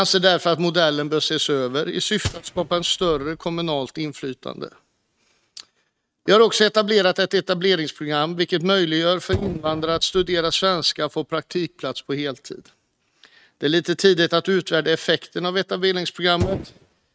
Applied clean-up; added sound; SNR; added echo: neural mask model RNNoise.